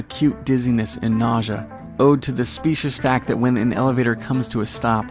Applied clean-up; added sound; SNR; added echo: none; none; none; none.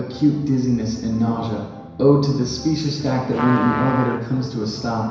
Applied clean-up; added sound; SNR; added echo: none; Trumpet; 10 dB; reverberation time 1.0 s.